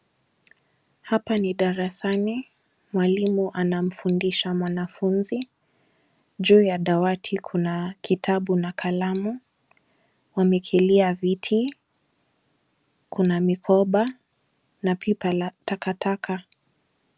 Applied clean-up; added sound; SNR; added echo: none; none; none; none.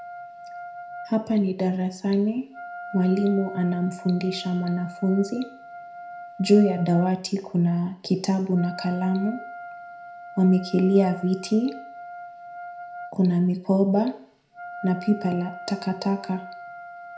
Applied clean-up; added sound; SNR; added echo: none; Wind instrument, woodwind instrument; 15 dB; reverberation time 0.4 s.